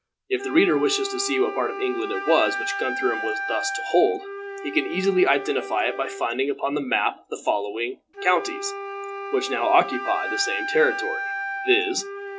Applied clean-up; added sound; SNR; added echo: none; Wind instrument, woodwind instrument; 7 dB; none.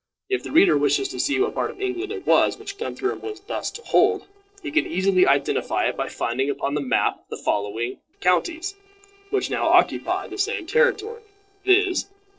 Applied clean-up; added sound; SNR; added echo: neural separator model SepFormer DNS4.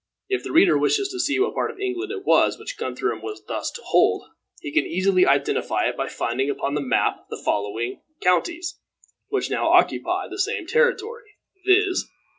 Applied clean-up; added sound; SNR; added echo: none; none; none; none.